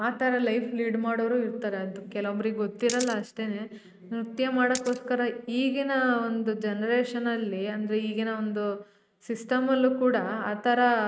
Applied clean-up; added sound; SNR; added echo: neural mask model RNNoise.